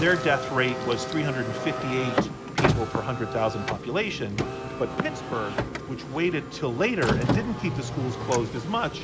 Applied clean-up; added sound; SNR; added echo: none; Car; 2 dB; none.